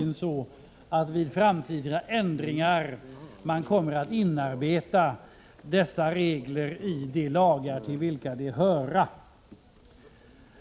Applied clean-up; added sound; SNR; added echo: none; none; none; none.